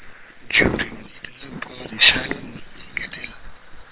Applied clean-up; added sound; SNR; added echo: neural separator model SepFormer WHAM!.